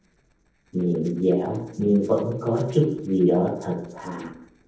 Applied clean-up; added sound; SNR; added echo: neural separator model SepFormer DNS4.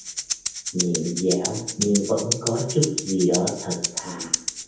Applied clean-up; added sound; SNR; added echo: none; Rattle (instrument); 4 dB; reverberation time 0.9 s.